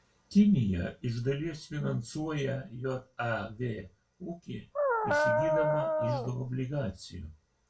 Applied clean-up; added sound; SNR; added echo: none; Dog; -4 dB; reverberation time 0.2 s.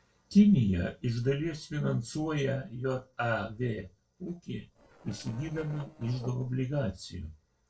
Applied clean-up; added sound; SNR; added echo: neural separator model SepFormer DNS4.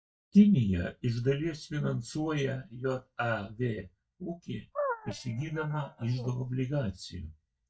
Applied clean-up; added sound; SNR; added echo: neural mask model DeepFilterNet 3.